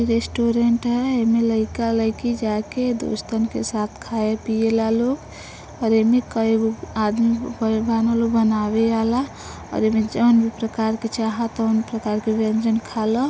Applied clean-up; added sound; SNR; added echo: none; none; none; none.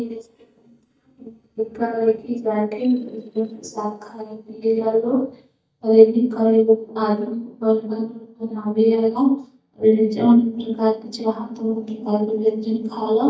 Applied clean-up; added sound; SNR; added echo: neural mask model DeepFilterNet 3.